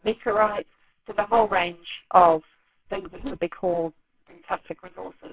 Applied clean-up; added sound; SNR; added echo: neural separator model SepFormer WHAMR!.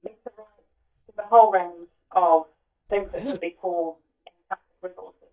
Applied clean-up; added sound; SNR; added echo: neural mask model DeepFilterNet 3.